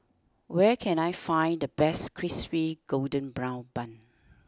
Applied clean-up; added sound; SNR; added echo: none; none; none; none.